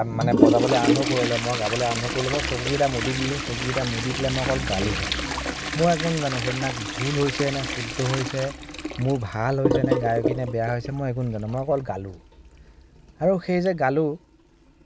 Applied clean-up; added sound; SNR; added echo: none; Toilet flush; 2 dB; none.